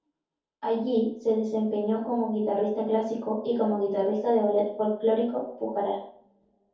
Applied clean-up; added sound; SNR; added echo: none; none; none; reverberation time 0.6 s.